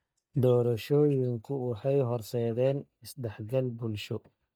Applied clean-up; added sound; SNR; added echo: neural mask model DeepFilterNet 3.